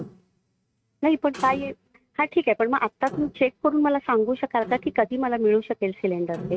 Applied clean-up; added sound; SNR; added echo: neural mask model RNNoise.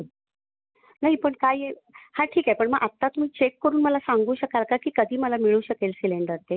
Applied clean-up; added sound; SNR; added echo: none; none; none; none.